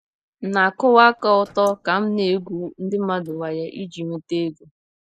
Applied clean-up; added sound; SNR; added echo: neural mask model Resemble Enhance denoiser.